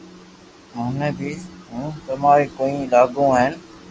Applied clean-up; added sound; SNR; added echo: none; none; none; none.